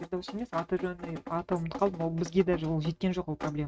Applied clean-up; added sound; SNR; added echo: neural mask model RNNoise.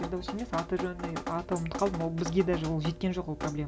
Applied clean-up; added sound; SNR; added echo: none; Drip; 7 dB; none.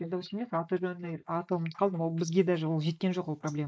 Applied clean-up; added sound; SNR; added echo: neural mask model Resemble Enhance denoiser.